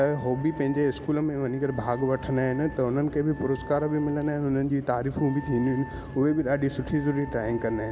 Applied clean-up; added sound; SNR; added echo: none; Wind instrument, woodwind instrument; 18 dB; none.